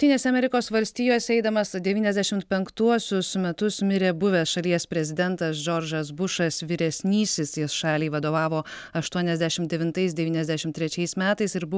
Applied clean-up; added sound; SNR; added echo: none; none; none; none.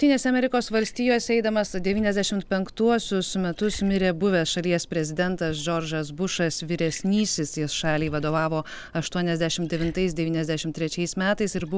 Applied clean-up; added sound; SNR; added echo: none; Liquid; 16 dB; none.